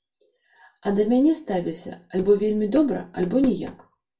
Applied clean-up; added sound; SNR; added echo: none; none; none; reverberation time 0.2 s.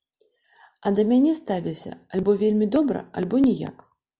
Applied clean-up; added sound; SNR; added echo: none; none; none; none.